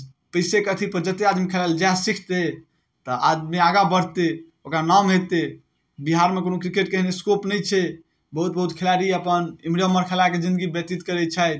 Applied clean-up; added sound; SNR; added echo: none; none; none; none.